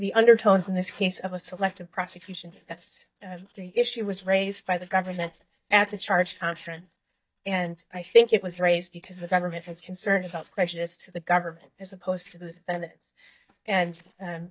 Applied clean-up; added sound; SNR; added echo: neural mask model DeepFilterNet 3.